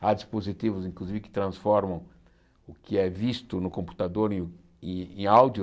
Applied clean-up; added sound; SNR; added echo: none; none; none; none.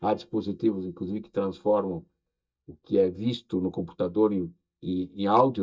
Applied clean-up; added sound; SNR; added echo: neural mask model DeepFilterNet 3.